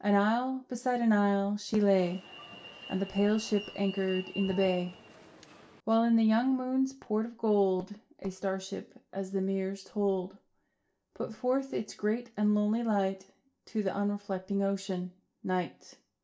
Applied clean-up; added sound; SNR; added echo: none; Alarm; 15 dB; reverberation time 0.2 s.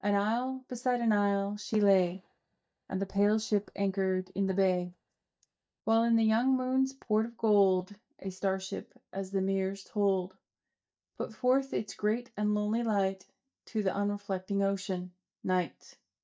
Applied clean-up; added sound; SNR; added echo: neural mask model DeepFilterNet 3.